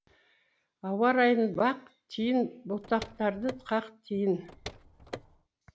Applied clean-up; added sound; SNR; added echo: none; Car; 15 dB; none.